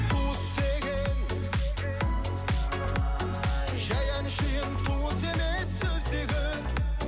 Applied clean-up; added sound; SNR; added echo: none; none; none; none.